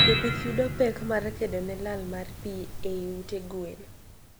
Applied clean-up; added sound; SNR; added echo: none; Piano; 0 dB; none.